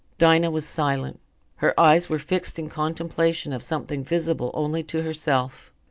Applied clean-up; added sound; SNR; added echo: none; none; none; none.